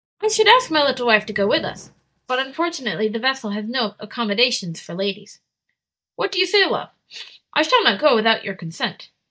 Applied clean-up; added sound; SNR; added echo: neural mask model DeepFilterNet 3.